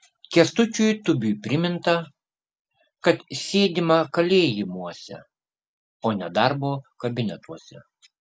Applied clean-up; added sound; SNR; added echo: none; none; none; none.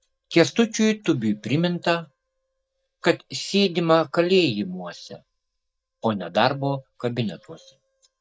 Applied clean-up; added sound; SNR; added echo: neural mask model DeepFilterNet 3.